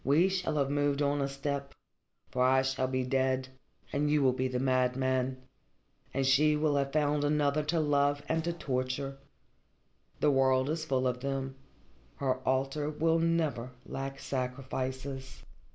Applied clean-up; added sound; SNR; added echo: none; Snare drum; 20 dB; none.